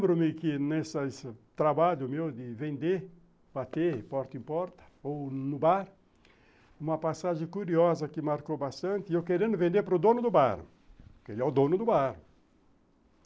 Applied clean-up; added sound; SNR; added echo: none; none; none; none.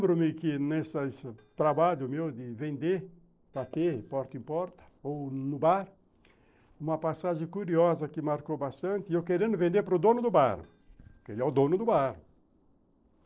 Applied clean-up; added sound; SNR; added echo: neural separator model SepFormer DNS4.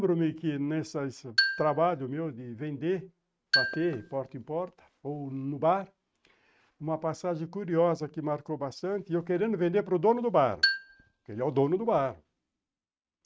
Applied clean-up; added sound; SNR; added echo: neural mask model RNNoise.